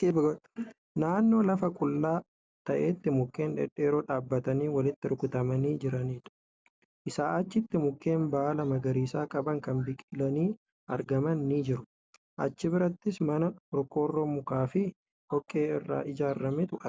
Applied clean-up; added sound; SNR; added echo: none; none; none; none.